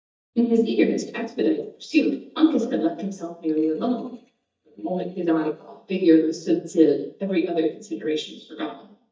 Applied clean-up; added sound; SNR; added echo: neural mask model DeepFilterNet 3.